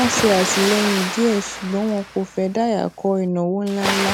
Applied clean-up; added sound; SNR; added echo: none; Water; 6 dB; none.